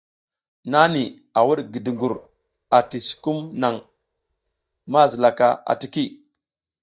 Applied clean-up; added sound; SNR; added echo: neural mask model DeepFilterNet 3.